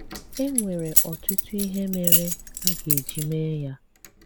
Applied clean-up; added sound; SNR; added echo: none; Keys jangling; -3 dB; none.